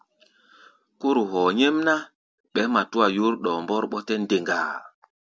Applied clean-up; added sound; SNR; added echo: none; none; none; none.